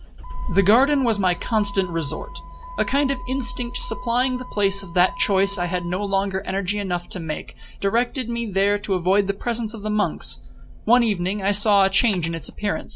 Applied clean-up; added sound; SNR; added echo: none; Motor vehicle (road); 12 dB; none.